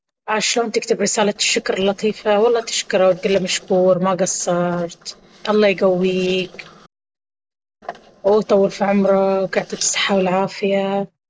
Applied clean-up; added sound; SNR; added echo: neural separator model SepFormer DNS4.